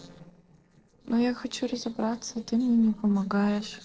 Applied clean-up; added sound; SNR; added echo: neural separator model SepFormer DNS4.